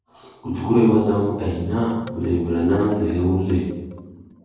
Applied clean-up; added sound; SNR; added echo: neural separator model SepFormer DNS4.